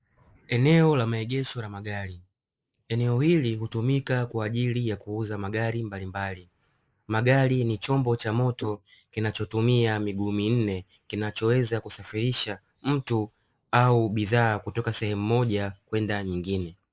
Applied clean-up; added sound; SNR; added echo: neural mask model Resemble Enhance denoiser.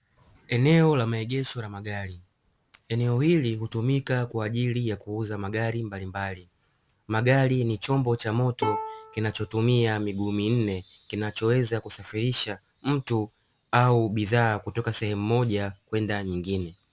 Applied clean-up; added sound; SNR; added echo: none; Bowed string instrument; 10 dB; none.